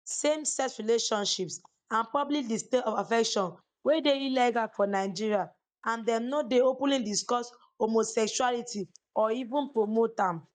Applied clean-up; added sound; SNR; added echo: neural mask model DeepFilterNet 3.